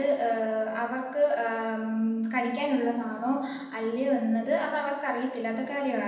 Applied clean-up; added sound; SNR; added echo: none; none; none; reverberation time 0.9 s.